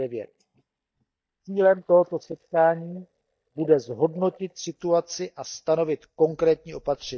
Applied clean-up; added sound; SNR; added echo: neural mask model DeepFilterNet 3.